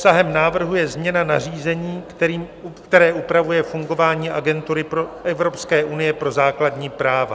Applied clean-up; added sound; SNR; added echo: none; none; none; none.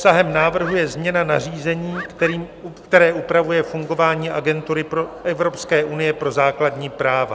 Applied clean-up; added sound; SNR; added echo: none; Bird; 13 dB; none.